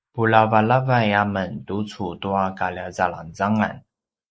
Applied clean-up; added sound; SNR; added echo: neural mask model Resemble Enhance denoiser.